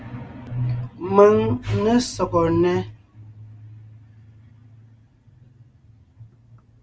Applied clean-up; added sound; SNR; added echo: none; none; none; none.